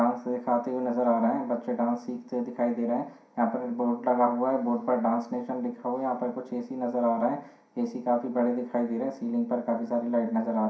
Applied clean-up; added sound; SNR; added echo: none; none; none; reverberation time 0.5 s.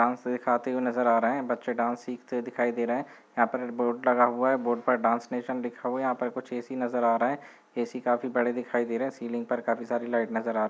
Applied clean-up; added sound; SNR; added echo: none; none; none; none.